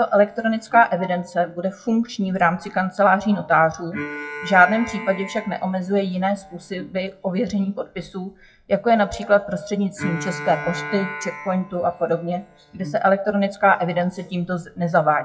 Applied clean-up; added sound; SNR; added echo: classical method WPE with log-MMSE.